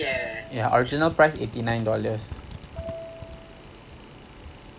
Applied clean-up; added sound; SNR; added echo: none; Piano + Typing; 13 dB; none.